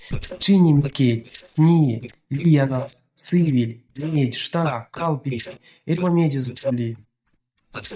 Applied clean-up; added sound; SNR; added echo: neural mask model DeepFilterNet 3.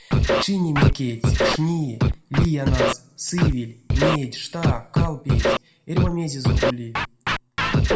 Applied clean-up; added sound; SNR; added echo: none; Scratching (performance technique); -5 dB; reverberation time 0.5 s.